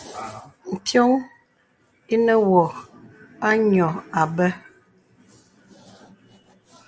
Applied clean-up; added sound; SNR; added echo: none; none; none; none.